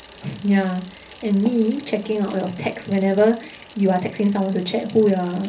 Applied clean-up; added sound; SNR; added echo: none; Bicycle; 17 dB; reverberation time 0.3 s.